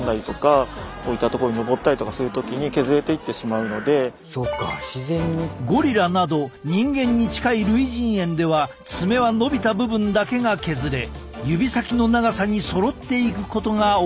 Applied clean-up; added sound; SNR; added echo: none; none; none; none.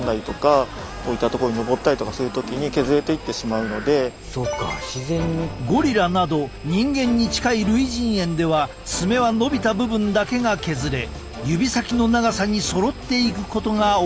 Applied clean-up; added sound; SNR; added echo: none; Engine; 18 dB; none.